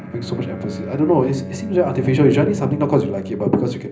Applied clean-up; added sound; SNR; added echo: none; Bowed string instrument; 11 dB; reverberation time 0.5 s.